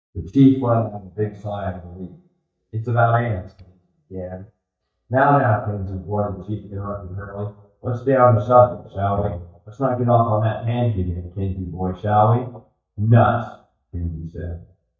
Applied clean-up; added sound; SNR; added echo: neural mask model DeepFilterNet 3.